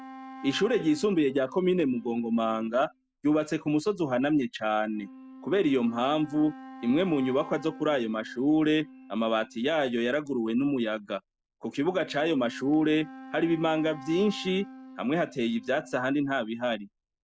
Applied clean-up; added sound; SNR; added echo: none; Wind instrument, woodwind instrument; 19 dB; none.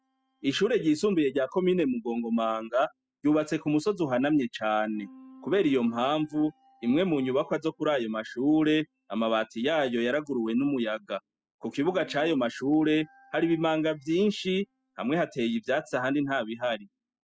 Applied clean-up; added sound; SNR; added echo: classical method spectral subtraction.